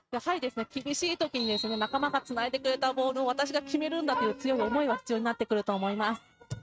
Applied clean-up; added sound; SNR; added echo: neural mask model RNNoise.